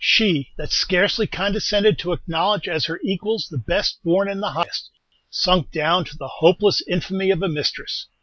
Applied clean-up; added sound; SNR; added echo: none; none; none; none.